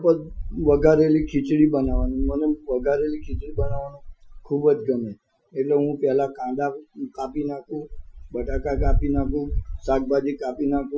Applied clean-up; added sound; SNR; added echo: classical method Wiener filter.